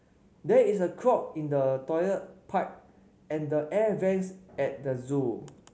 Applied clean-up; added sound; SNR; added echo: none; none; none; none.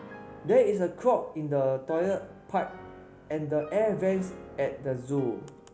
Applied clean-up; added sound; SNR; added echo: none; Piano; 19 dB; none.